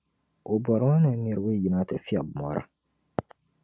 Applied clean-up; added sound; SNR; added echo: none; none; none; none.